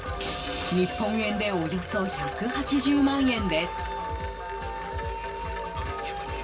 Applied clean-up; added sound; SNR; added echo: none; Wind chime; 11 dB; reverberation time 0.2 s.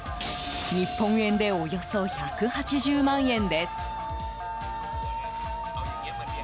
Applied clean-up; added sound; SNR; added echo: none; none; none; none.